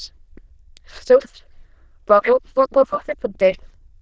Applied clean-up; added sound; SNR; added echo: neural diffusion model UNIVERSE++.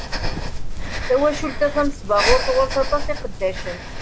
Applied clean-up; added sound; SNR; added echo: none; Breathing; 1 dB; none.